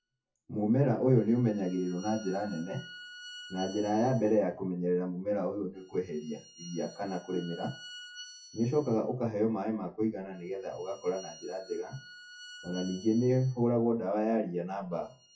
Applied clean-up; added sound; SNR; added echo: classical method WPE with log-MMSE.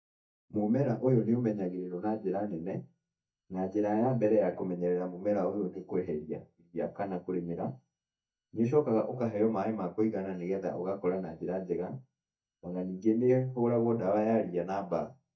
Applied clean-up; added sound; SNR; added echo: neural mask model DeepFilterNet 3.